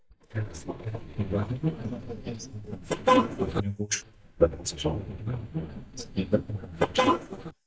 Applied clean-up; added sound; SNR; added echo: neural mask model DeepFilterNet 3.